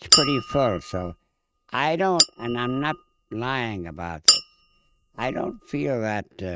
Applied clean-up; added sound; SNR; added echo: neural mask model RNNoise.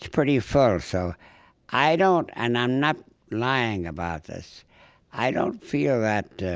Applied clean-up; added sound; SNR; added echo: none; none; none; none.